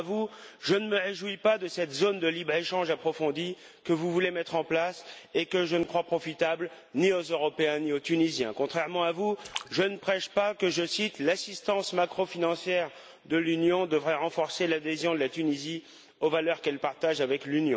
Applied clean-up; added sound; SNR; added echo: none; Splash, splatter; 18 dB; none.